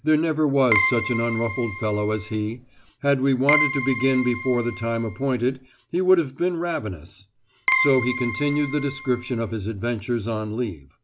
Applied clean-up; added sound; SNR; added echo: none; Keyboard (musical); 4 dB; none.